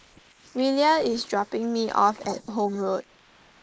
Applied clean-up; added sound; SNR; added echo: neural mask model Resemble Enhance denoiser.